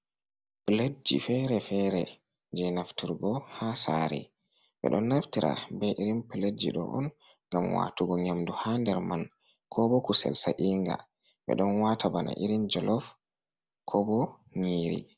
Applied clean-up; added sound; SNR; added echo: none; none; none; none.